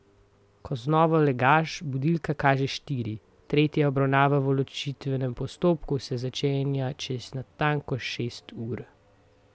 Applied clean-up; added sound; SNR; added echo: none; none; none; none.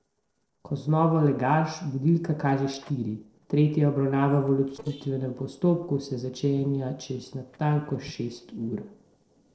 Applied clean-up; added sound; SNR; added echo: neural separator model SepFormer DNS4.